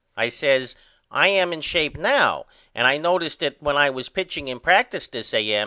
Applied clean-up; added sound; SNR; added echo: none; none; none; none.